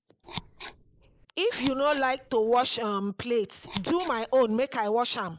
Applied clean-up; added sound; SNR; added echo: neural mask model Resemble Enhance denoiser.